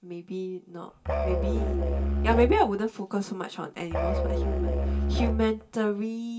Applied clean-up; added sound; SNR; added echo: none; Musical instrument; -3 dB; reverberation time 0.2 s.